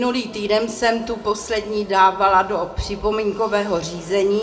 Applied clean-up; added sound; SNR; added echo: none; none; none; reverberation time 0.6 s.